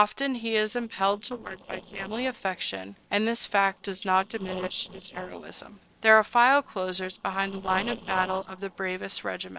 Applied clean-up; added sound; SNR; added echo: neural separator model SepFormer DNS4.